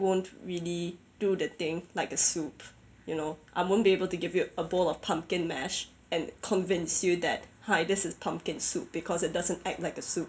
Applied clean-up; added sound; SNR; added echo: none; none; none; none.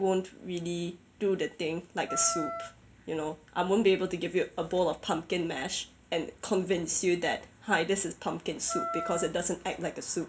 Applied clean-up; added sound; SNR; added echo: none; Wind instrument, woodwind instrument; 6 dB; none.